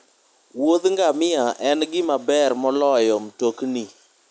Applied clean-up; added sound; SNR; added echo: none; none; none; none.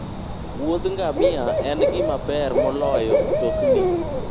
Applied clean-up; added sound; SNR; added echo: none; Cricket / Bird; -4 dB; none.